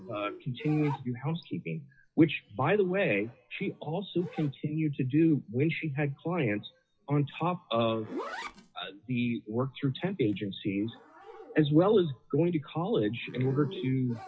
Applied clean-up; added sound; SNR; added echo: classical method WPE with log-MMSE.